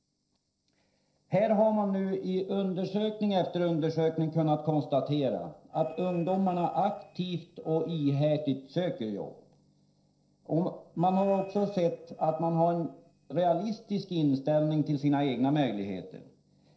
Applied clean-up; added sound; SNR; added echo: neural separator model SepFormer DNS4.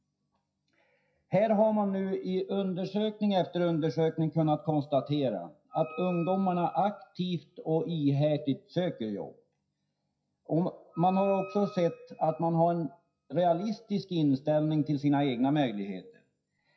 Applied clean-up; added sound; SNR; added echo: classical method WPE with log-MMSE.